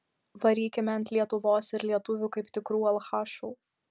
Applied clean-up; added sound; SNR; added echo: none; none; none; none.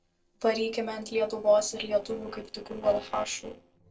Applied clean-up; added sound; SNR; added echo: neural separator model SepFormer DNS4.